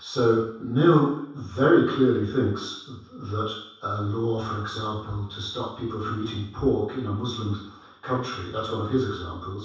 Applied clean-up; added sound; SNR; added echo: none; none; none; reverberation time 0.7 s.